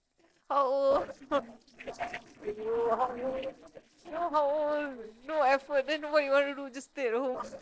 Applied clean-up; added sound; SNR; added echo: neural separator model SepFormer DNS4.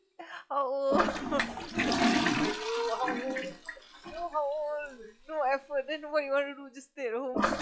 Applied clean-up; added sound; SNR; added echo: classical method log-MMSE.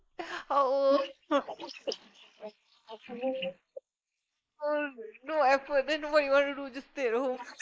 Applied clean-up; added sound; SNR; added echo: neural mask model Resemble Enhance denoiser.